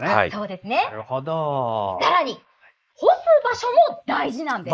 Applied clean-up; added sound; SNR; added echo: neural mask model Resemble Enhance denoiser.